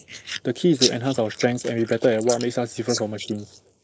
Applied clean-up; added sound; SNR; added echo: neural mask model Resemble Enhance denoiser.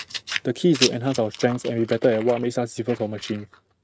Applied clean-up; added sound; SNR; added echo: neural mask model RNNoise.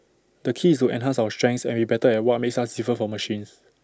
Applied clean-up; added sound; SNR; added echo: none; none; none; none.